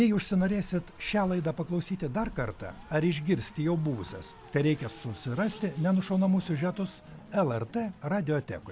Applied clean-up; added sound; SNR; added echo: none; Race car, auto racing; 18 dB; none.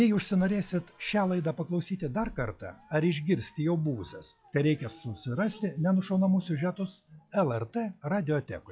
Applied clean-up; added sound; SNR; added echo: classical method log-MMSE.